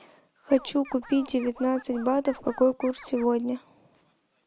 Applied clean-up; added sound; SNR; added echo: none; Scratching (performance technique); 19 dB; none.